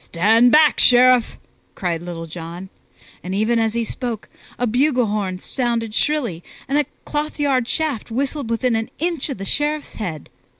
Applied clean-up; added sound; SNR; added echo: none; none; none; none.